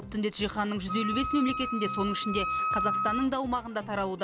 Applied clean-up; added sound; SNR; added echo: none; Wind instrument, woodwind instrument; 2 dB; none.